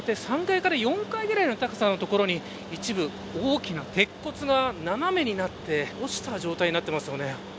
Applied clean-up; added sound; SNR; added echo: none; none; none; none.